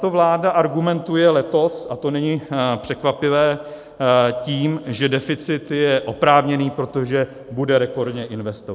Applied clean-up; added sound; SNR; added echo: none; none; none; none.